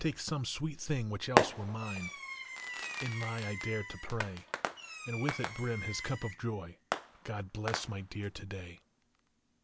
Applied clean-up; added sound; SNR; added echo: none; Fireworks; 1 dB; none.